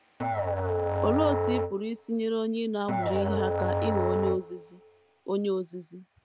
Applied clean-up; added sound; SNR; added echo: none; Musical instrument; -1 dB; none.